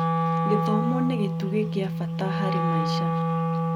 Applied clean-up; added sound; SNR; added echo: none; Wind instrument, woodwind instrument; -5 dB; none.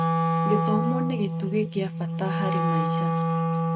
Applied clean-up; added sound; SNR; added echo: neural mask model RNNoise.